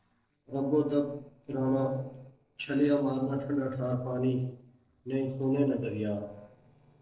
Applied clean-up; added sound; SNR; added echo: neural separator model SepFormer DNS4.